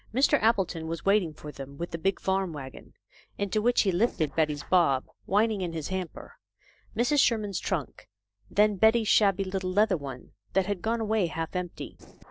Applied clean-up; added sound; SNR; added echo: neural separator model SepFormer DNS4.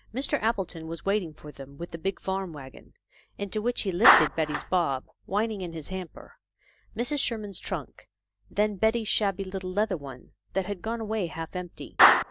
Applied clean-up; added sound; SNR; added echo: none; Clapping; 2 dB; none.